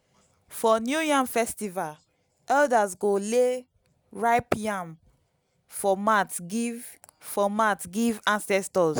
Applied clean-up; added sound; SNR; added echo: none; none; none; none.